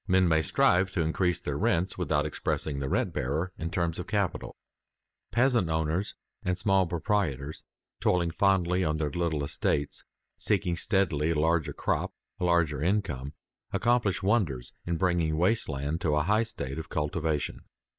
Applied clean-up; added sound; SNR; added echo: neural mask model Resemble Enhance denoiser.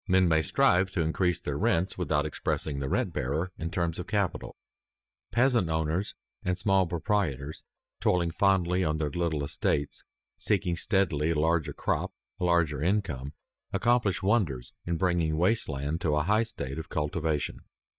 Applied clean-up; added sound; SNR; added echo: neural mask model DeepFilterNet 3.